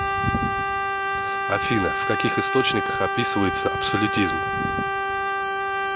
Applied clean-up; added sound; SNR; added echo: none; Brass instrument; -2 dB; none.